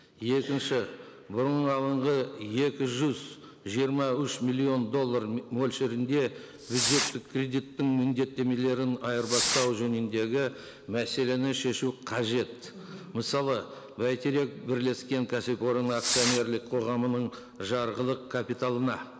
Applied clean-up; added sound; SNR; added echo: none; Fireworks; 6 dB; none.